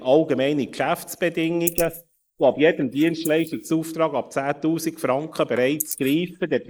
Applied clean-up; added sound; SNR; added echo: neural mask model Resemble Enhance denoiser.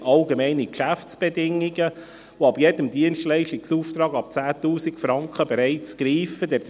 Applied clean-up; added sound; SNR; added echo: none; none; none; none.